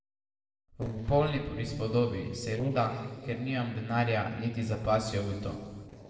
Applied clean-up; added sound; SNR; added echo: neural separator model SepFormer DNS4.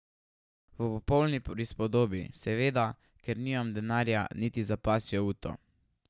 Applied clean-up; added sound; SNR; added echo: none; none; none; none.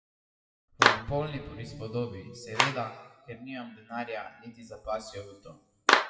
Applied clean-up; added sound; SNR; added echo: classical method WPE with log-MMSE.